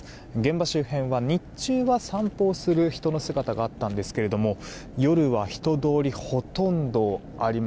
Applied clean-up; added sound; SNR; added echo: none; none; none; none.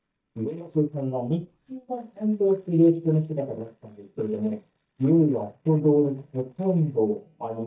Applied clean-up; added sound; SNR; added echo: neural mask model DeepFilterNet 3.